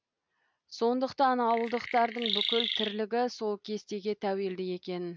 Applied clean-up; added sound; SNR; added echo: none; Chirp, tweet; 3 dB; none.